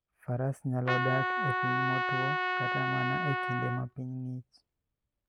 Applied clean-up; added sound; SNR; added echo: none; Trumpet; -3 dB; none.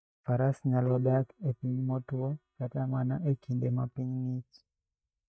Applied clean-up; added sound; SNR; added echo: neural mask model DeepFilterNet 3.